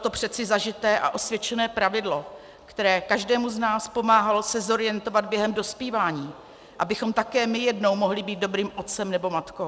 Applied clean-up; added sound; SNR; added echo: none; none; none; none.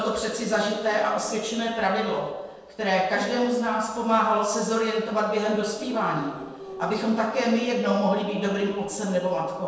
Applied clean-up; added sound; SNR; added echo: neural separator model SepFormer DNS4.